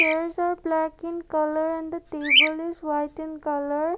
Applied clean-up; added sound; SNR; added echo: none; Bird vocalization, bird call, bird song; 1 dB; none.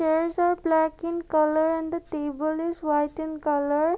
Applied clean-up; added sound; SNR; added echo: none; none; none; none.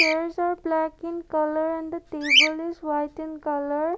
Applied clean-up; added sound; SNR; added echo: neural mask model Resemble Enhance denoiser.